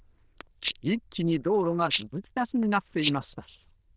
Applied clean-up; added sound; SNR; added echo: neural diffusion model UNIVERSE++.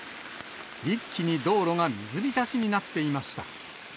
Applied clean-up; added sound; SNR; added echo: none; none; none; none.